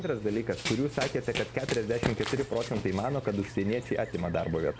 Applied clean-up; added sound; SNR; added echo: none; Run; 8 dB; none.